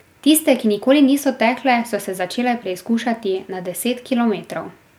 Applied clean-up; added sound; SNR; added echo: none; none; none; none.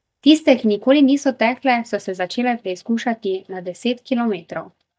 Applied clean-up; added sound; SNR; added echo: neural mask model DeepFilterNet 3.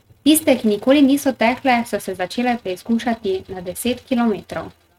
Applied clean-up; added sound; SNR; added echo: neural mask model RNNoise.